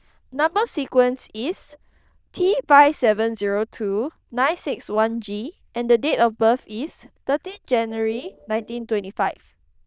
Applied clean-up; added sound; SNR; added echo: neural diffusion model UNIVERSE++.